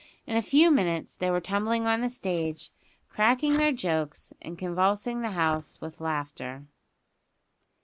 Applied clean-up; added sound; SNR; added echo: neural mask model Resemble Enhance denoiser.